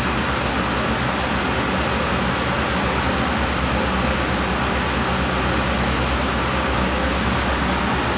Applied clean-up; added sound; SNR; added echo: none; none; none; none.